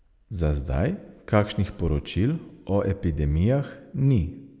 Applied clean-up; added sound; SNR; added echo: none; none; none; none.